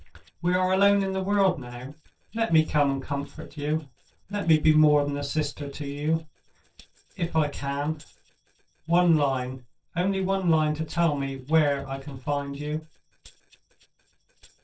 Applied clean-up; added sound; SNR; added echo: neural separator model SepFormer DNS4.